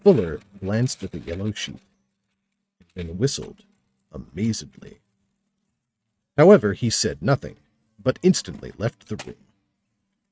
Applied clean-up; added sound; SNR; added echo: neural mask model RNNoise.